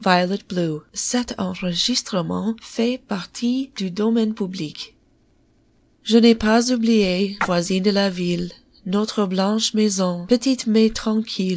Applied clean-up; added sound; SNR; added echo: none; Splash, splatter; 11 dB; none.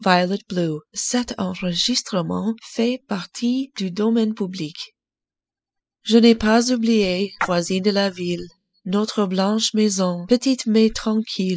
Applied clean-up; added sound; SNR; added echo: classical method spectral subtraction.